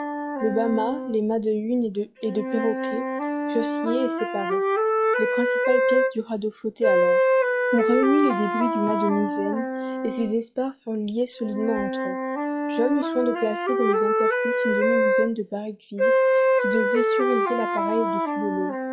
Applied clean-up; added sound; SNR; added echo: classical method log-MMSE.